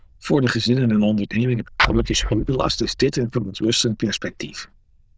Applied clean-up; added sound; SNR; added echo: neural diffusion model UNIVERSE++.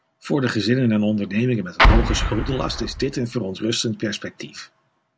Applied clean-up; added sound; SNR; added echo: none; Explosion; -4 dB; none.